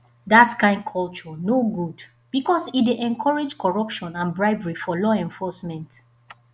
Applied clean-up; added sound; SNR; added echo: none; none; none; none.